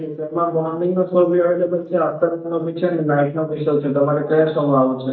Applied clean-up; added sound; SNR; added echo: neural mask model DeepFilterNet 3.